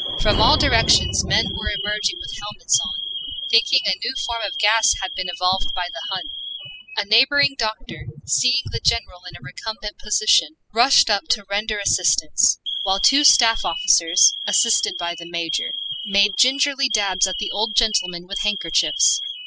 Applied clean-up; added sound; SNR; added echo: classical method spectral subtraction.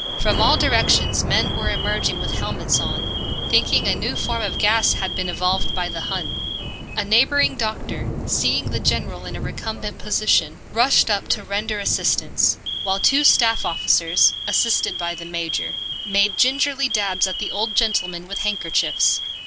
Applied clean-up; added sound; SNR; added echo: none; Alarm + Thunder / Rain; 4 dB; none.